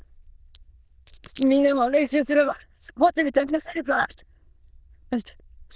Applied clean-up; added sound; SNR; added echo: neural diffusion model UNIVERSE++.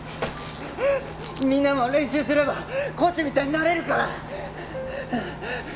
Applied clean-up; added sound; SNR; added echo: none; Cricket; 12 dB; none.